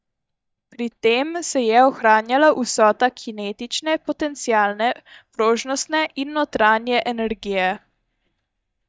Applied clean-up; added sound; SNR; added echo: neural mask model DeepFilterNet 3.